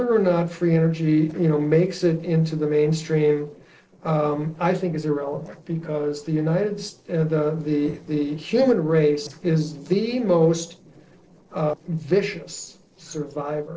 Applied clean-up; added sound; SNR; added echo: neural separator model SepFormer DNS4.